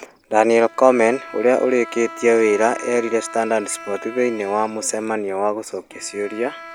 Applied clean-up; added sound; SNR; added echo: none; Bowed string instrument; 17 dB; none.